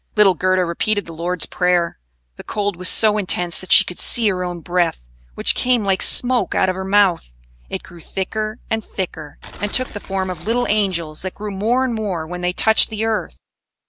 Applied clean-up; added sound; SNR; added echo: none; Tearing; 17 dB; none.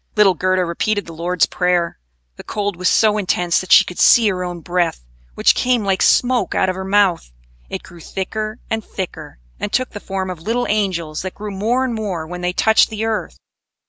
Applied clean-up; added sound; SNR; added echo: none; none; none; none.